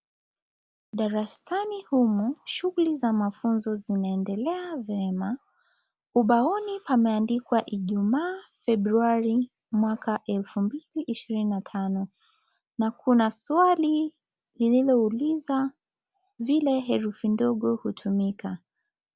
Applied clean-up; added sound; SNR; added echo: none; none; none; none.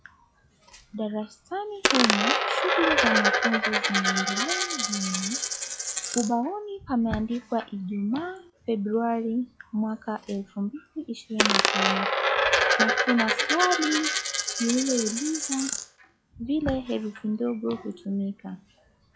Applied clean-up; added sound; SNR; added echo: classical method log-MMSE.